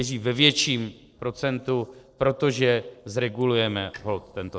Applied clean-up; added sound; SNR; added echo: neural separator model SepFormer DNS4.